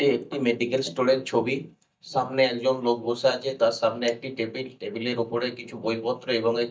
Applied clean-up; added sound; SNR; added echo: neural mask model DeepFilterNet 3.